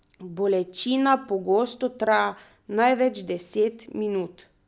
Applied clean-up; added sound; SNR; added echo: none; none; none; none.